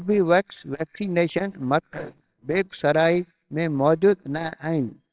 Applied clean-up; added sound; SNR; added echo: neural separator model SepFormer WHAMR!.